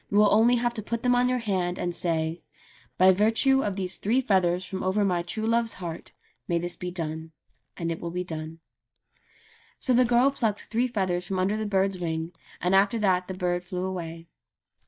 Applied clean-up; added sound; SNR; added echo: neural mask model DeepFilterNet 3.